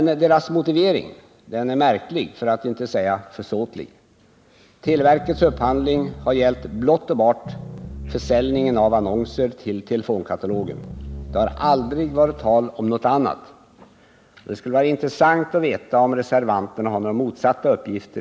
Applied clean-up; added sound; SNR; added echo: none; Piano; 13 dB; none.